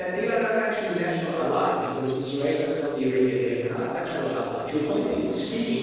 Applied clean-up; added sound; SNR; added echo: neural separator model SepFormer DNS4.